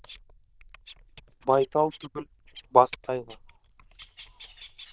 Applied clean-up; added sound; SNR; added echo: neural diffusion model UNIVERSE++.